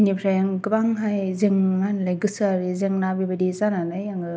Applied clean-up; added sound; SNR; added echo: none; none; none; none.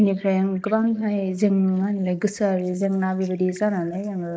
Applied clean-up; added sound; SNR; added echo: neural mask model Resemble Enhance denoiser.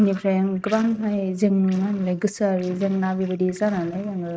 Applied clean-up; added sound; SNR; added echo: neural mask model RNNoise.